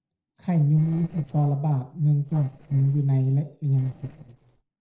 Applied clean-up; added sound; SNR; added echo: neural separator model SepFormer DNS4.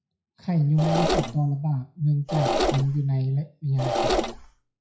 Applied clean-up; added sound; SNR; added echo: classical method WPE with log-MMSE.